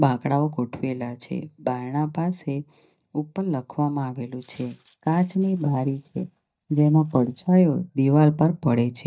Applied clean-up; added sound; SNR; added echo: neural mask model DeepFilterNet 3.